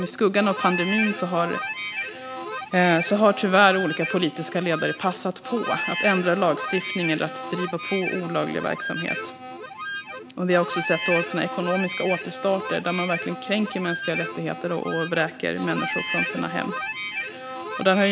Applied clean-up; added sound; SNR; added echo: none; Harmonica; 7 dB; none.